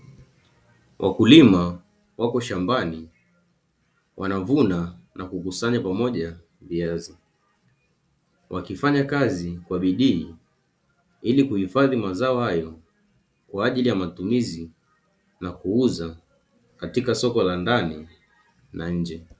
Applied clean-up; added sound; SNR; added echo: none; none; none; none.